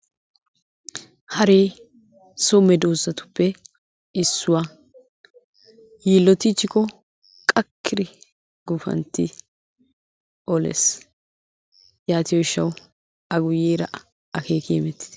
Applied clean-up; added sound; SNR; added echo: none; none; none; none.